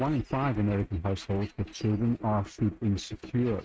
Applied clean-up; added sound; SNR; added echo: neural mask model RNNoise.